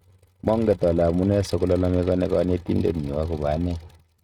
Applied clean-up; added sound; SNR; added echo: neural mask model RNNoise.